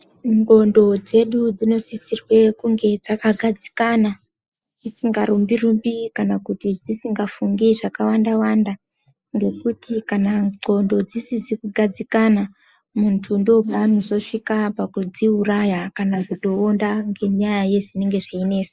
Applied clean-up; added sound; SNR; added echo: neural mask model Resemble Enhance denoiser.